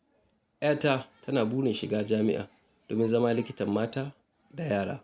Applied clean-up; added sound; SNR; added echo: none; none; none; none.